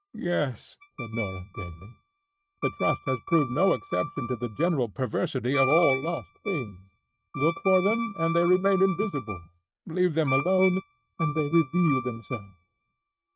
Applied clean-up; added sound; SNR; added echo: neural mask model RNNoise.